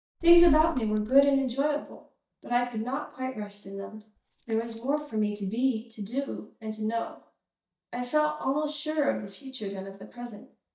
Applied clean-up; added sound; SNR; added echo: neural mask model DeepFilterNet 3.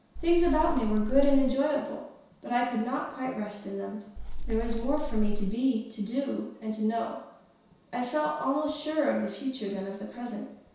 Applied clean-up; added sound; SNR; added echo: none; Wind; -1 dB; reverberation time 0.7 s.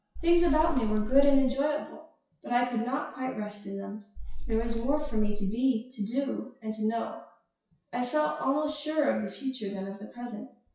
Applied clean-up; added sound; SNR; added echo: classical method WPE with log-MMSE.